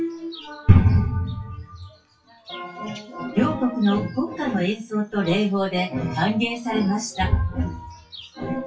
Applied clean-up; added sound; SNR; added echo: classical method WPE with log-MMSE.